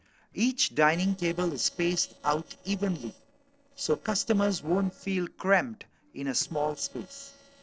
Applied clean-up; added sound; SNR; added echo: neural separator model SepFormer DNS4.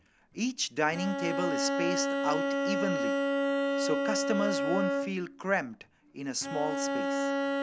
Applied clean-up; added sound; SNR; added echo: none; Bowed string instrument; -2 dB; none.